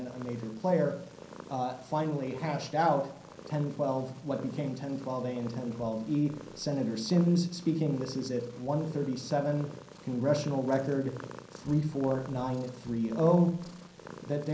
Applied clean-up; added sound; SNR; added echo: none; Purr; 18 dB; reverberation time 0.6 s.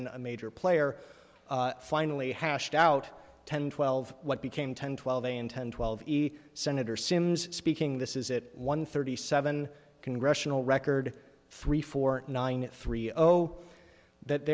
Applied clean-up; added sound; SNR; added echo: none; none; none; none.